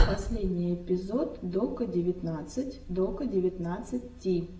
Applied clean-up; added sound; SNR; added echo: none; none; none; reverberation time 0.5 s.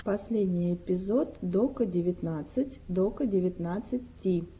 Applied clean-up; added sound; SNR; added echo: none; none; none; none.